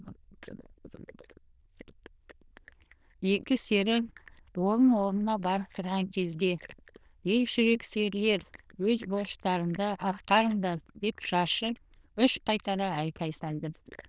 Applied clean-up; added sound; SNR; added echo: neural diffusion model UNIVERSE++.